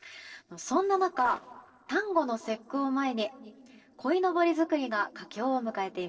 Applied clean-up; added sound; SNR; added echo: neural separator model SepFormer DNS4.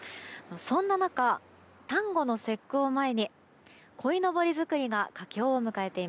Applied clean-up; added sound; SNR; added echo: none; none; none; none.